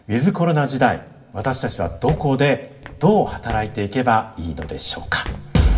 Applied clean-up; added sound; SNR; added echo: none; Walk, footsteps; 15 dB; reverberation time 0.7 s.